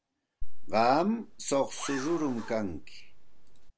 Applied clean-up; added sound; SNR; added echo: none; Zipper (clothing); 3 dB; none.